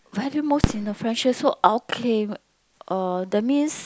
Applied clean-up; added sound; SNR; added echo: none; Fireworks; 10 dB; none.